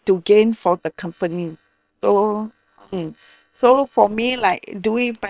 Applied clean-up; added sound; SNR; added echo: neural separator model SepFormer WHAM!.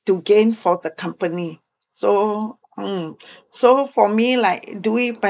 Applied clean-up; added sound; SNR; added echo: neural mask model Resemble Enhance denoiser.